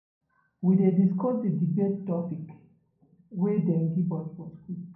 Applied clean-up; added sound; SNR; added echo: none; none; none; reverberation time 0.5 s.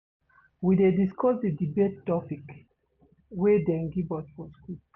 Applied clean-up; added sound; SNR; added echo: none; none; none; none.